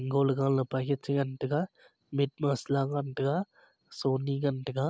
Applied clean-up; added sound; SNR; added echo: none; none; none; none.